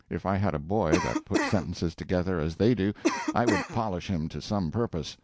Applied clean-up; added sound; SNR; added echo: none; Cough; 2 dB; none.